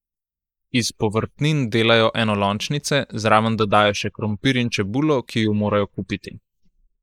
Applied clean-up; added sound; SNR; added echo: neural mask model Resemble Enhance denoiser.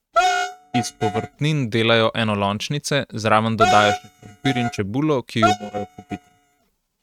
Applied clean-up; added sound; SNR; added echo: neural mask model RNNoise.